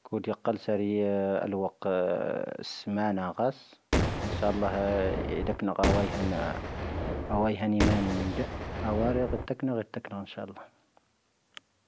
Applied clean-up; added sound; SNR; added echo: none; Boom; 0 dB; none.